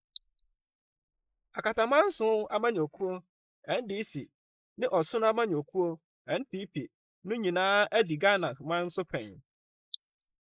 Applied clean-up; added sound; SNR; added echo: neural mask model Resemble Enhance denoiser.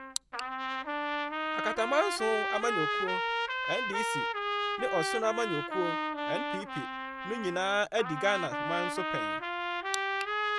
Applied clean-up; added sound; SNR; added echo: none; Trumpet; -1 dB; none.